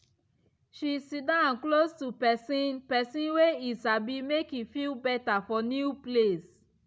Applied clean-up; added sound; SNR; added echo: none; none; none; none.